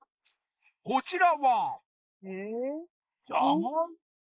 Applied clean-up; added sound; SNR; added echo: neural mask model Resemble Enhance denoiser.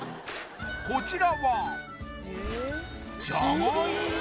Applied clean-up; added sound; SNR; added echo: none; Cricket; 1 dB; none.